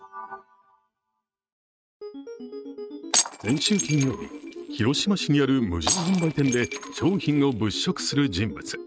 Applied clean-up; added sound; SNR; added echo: neural mask model RNNoise.